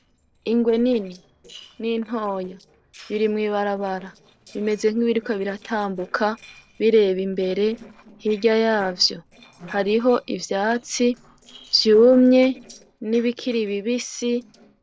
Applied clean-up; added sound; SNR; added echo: neural separator model SepFormer DNS4.